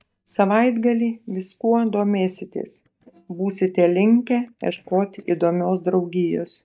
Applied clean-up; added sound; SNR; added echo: neural mask model DeepFilterNet 3.